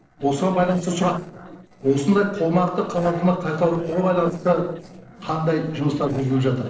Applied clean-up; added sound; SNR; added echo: neural separator model SepFormer DNS4.